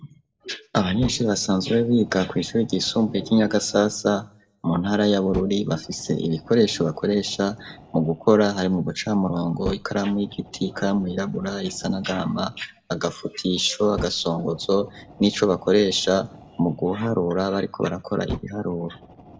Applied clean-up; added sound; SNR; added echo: none; Fire; 18 dB; reverberation time 0.3 s.